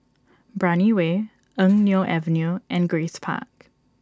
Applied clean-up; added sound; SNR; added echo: none; none; none; none.